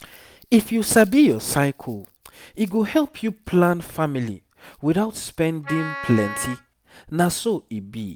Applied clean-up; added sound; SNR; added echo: none; Wind instrument, woodwind instrument; 10 dB; none.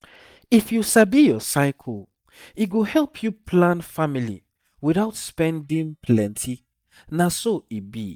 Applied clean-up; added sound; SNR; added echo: neural mask model DeepFilterNet 3.